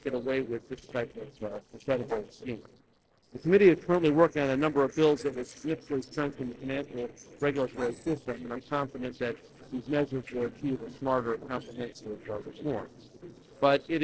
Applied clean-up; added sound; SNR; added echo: neural separator model SepFormer DNS4.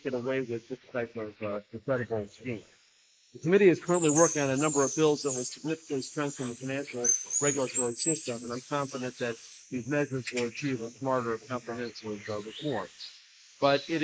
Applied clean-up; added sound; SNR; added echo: neural mask model Resemble Enhance denoiser.